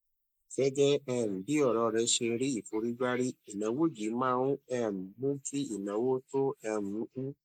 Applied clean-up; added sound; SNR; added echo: neural mask model Resemble Enhance denoiser.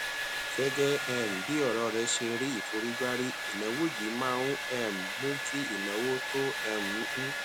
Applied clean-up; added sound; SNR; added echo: none; Domestic sounds, home sounds; 2 dB; none.